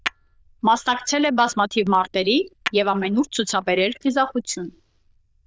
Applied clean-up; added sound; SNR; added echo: neural diffusion model UNIVERSE++.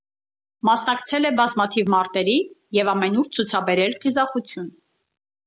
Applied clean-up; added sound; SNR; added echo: none; none; none; none.